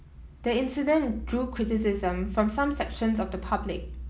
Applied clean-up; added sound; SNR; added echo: none; none; none; none.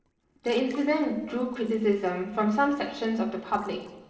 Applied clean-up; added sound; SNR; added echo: neural separator model SepFormer DNS4.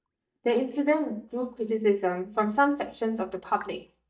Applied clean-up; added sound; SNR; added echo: neural mask model DeepFilterNet 3.